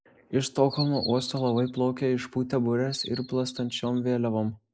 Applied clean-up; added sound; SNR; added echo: neural mask model Resemble Enhance denoiser.